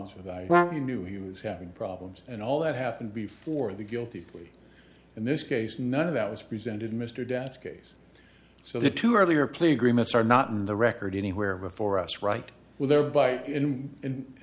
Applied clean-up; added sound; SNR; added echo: none; Brass instrument; -2 dB; none.